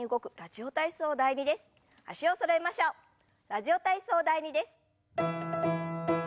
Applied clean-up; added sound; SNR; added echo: none; none; none; none.